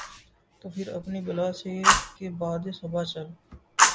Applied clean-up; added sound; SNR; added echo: none; Fire; -5 dB; none.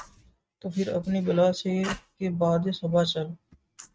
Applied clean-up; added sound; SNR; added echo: neural mask model RNNoise.